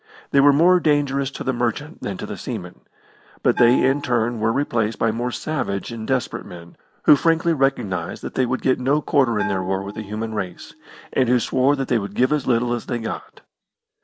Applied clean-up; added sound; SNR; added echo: none; Bell; 19 dB; none.